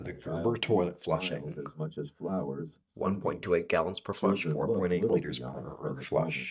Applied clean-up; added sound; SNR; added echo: neural mask model DeepFilterNet 3.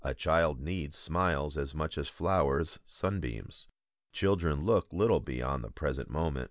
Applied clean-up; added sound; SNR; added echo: none; none; none; none.